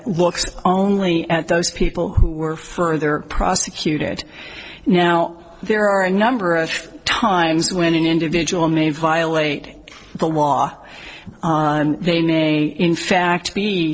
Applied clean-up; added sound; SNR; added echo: neural separator model SepFormer DNS4.